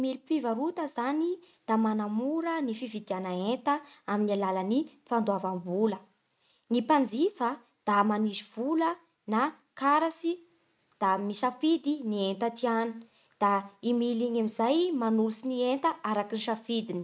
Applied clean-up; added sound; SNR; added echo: none; none; none; none.